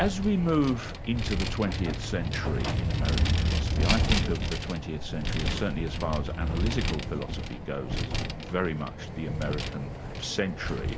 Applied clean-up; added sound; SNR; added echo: none; Vehicle; -2 dB; none.